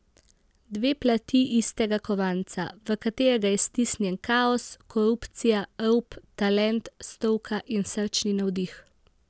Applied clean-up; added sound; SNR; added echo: none; none; none; none.